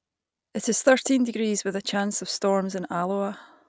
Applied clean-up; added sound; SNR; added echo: none; none; none; none.